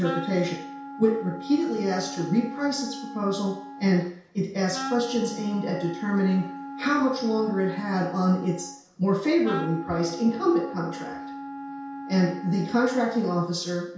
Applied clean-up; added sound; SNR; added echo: none; Wind instrument, woodwind instrument; 12 dB; reverberation time 0.6 s.